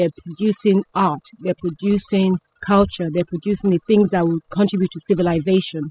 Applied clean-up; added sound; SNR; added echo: classical method spectral subtraction.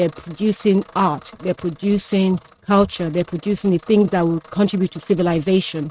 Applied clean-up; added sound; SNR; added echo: neural mask model RNNoise.